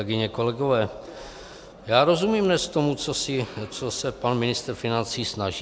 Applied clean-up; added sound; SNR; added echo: none; none; none; none.